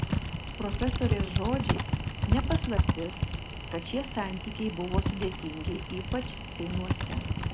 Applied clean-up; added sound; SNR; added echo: none; Typing; -4 dB; none.